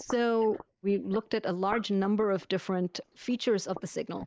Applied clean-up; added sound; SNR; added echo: neural mask model Resemble Enhance denoiser.